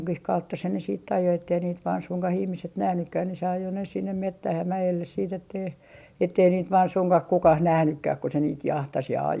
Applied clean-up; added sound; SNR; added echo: none; none; none; none.